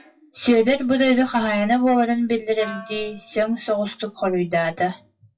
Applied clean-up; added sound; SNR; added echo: classical method WPE with log-MMSE.